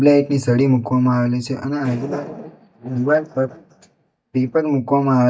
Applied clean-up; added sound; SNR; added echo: neural mask model DeepFilterNet 3.